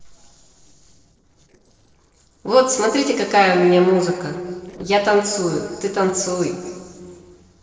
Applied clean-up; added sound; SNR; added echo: neural separator model SepFormer DNS4.